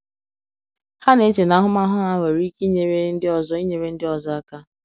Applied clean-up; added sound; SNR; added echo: none; none; none; none.